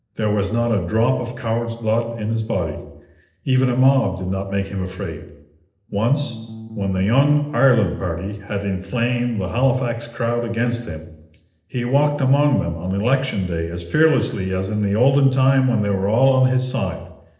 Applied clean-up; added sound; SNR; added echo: neural separator model SepFormer DNS4.